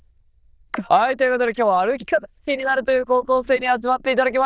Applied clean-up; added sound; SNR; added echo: neural diffusion model UNIVERSE++.